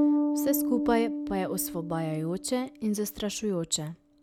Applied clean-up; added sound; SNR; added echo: none; Bass guitar; 1 dB; none.